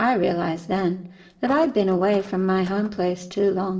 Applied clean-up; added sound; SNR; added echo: neural separator model SepFormer DNS4.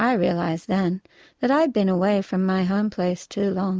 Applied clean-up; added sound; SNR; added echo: none; none; none; none.